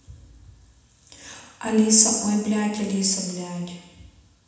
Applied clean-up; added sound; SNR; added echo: none; none; none; reverberation time 1.1 s.